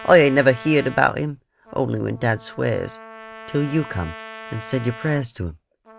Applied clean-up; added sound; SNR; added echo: none; Trumpet; 18 dB; none.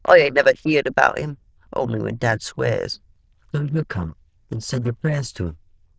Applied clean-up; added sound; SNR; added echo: neural diffusion model UNIVERSE++.